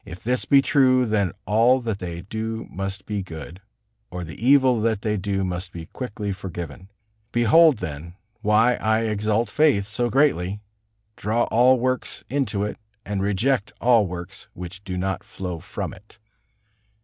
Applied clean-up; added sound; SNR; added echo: none; none; none; none.